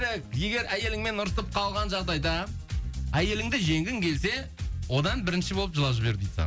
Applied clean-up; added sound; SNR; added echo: none; none; none; none.